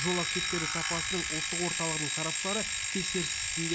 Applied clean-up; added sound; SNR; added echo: none; Alarm; -4 dB; none.